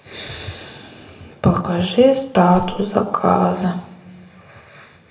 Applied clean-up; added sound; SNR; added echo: none; Slam; 19 dB; reverberation time 1.3 s.